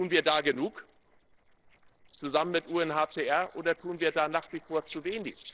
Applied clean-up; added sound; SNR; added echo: neural separator model SepFormer DNS4.